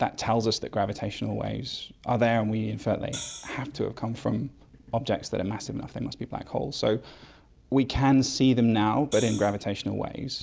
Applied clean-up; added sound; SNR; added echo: none; Hi-hat; 13 dB; none.